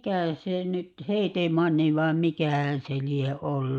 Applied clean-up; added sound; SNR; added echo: neural mask model Resemble Enhance denoiser.